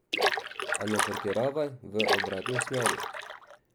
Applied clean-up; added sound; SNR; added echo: none; Splash, splatter; -2 dB; none.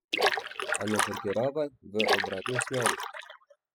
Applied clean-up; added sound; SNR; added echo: classical method spectral subtraction.